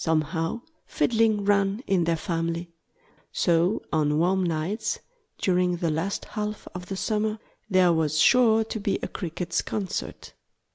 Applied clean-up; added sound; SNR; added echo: none; none; none; none.